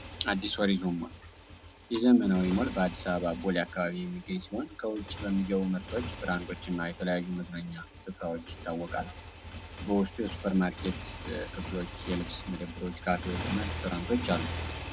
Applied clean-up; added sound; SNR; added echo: none; Motorcycle; 9 dB; none.